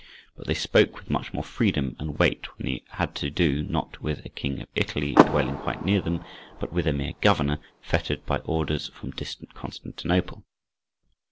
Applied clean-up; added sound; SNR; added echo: none; Car; 2 dB; none.